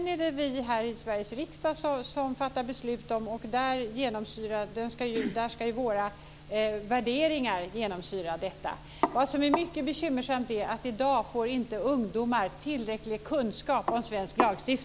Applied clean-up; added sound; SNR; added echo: none; none; none; none.